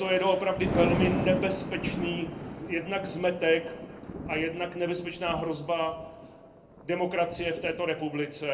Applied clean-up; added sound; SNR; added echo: none; Thunder; 6 dB; reverberation time 0.3 s.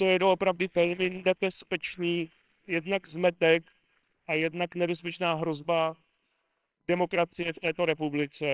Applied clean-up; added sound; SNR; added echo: neural separator model SepFormer WHAMR!.